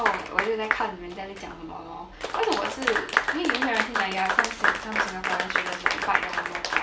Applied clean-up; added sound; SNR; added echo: none; Applause / Clapping; -3 dB; reverberation time 0.3 s.